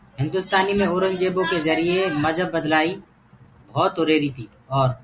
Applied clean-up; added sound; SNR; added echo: none; none; none; none.